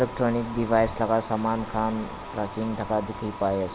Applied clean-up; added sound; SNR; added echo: none; none; none; none.